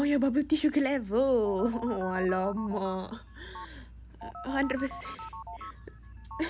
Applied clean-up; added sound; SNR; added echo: none; Telephone; 13 dB; none.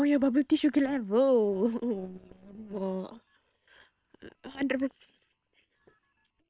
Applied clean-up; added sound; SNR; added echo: neural separator model SepFormer WHAM!.